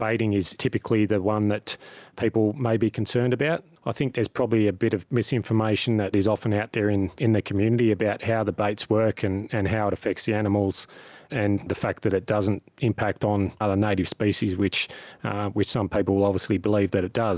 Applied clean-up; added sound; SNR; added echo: none; none; none; none.